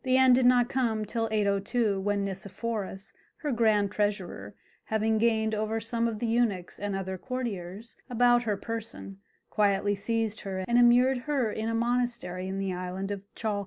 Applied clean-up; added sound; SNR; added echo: none; none; none; none.